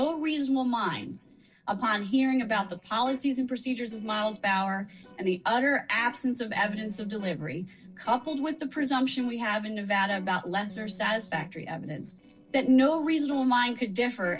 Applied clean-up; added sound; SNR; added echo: neural separator model SepFormer DNS4.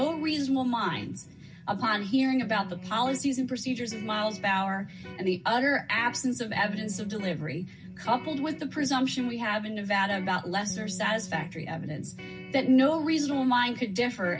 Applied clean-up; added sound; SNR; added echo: none; Electric guitar; 15 dB; reverberation time 0.4 s.